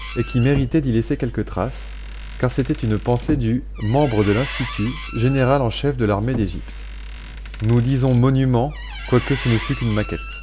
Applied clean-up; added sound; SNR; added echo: none; Squeak + Knock / Wood; 14 dB; none.